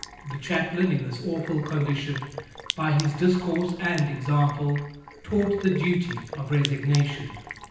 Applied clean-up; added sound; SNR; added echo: none; Sink (filling or washing); 14 dB; reverberation time 0.9 s.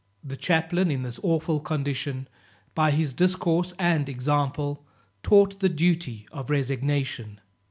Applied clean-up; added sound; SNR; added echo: none; none; none; none.